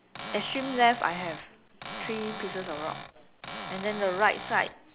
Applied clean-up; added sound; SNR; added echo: none; Cupboard open or close / Door; 10 dB; none.